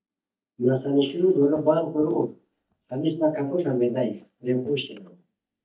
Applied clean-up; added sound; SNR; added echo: neural mask model DeepFilterNet 3.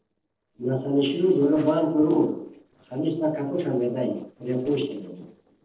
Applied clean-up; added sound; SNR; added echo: neural separator model SepFormer DNS4.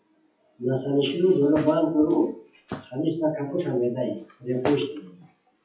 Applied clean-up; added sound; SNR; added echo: classical method WPE with log-MMSE.